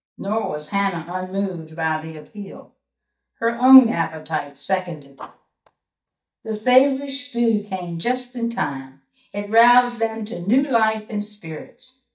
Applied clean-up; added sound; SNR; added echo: neural mask model DeepFilterNet 3.